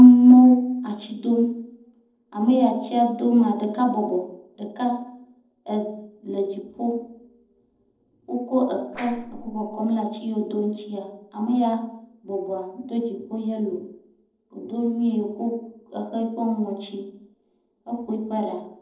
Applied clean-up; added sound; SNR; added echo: neural separator model SepFormer DNS4.